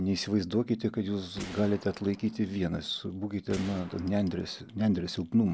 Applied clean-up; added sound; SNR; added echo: none; Gunshot, gunfire; 19 dB; none.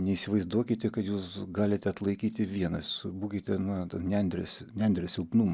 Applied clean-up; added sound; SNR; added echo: none; none; none; none.